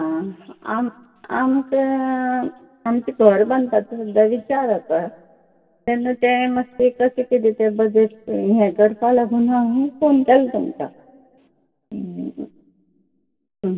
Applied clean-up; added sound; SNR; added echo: none; none; none; reverberation time 1.3 s.